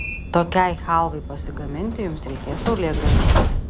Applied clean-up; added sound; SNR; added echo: none; Train; -2 dB; none.